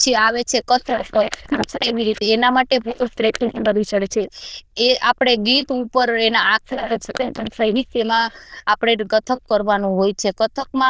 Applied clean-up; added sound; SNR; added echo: neural diffusion model UNIVERSE++.